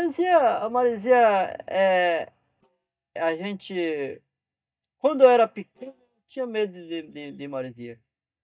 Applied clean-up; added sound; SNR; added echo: neural mask model DeepFilterNet 3.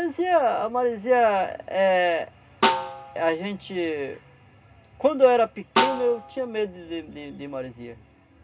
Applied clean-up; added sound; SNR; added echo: none; Snare drum; 5 dB; reverberation time 0.2 s.